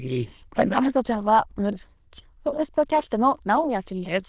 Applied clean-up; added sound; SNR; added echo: neural diffusion model UNIVERSE++.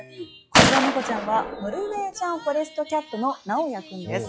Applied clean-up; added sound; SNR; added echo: classical method log-MMSE.